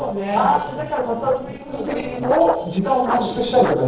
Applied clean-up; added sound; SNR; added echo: neural separator model SepFormer DNS4.